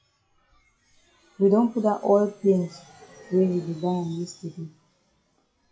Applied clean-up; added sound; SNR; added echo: classical method log-MMSE.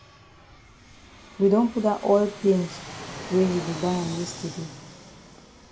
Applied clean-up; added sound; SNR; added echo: none; Fixed-wing aircraft, airplane; 14 dB; none.